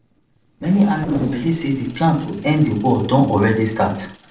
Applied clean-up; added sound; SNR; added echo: neural separator model SepFormer DNS4.